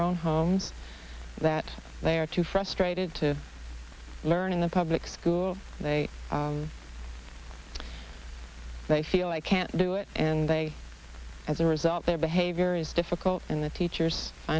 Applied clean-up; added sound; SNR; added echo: none; none; none; none.